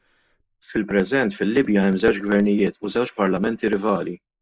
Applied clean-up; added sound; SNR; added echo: neural mask model Resemble Enhance denoiser.